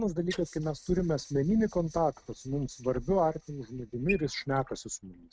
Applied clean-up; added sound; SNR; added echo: neural mask model RNNoise.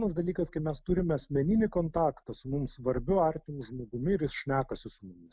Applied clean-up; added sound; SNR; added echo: none; none; none; none.